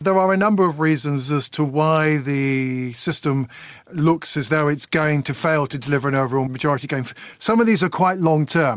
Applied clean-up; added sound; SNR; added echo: none; none; none; none.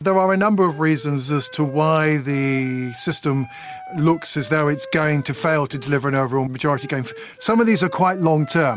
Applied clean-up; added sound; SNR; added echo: none; Wind instrument, woodwind instrument; 19 dB; none.